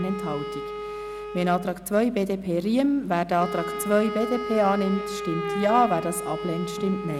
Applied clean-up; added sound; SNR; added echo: none; Wind instrument, woodwind instrument; 8 dB; none.